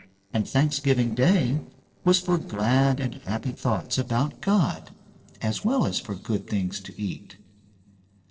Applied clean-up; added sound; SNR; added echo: neural separator model SepFormer DNS4.